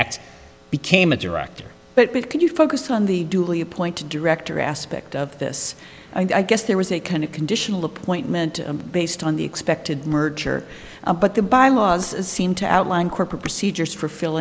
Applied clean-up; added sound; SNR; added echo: none; Dishes, pots, and pans; 20 dB; none.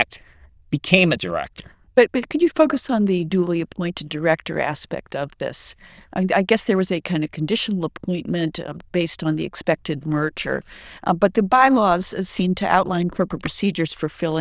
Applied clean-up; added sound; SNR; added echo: neural diffusion model UNIVERSE++.